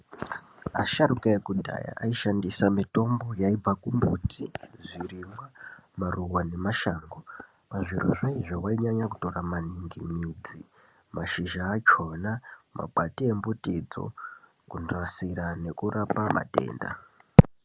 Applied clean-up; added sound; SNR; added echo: none; none; none; none.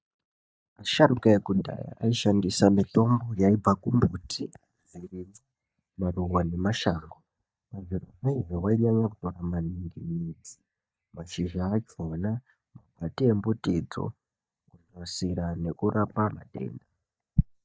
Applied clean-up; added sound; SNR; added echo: neural mask model DeepFilterNet 3.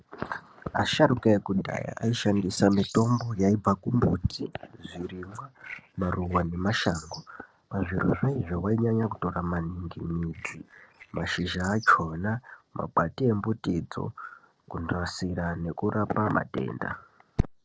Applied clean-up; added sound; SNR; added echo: neural separator model SepFormer DNS4.